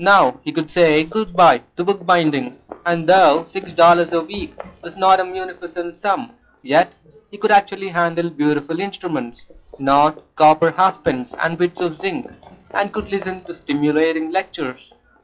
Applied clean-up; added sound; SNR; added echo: classical method log-MMSE.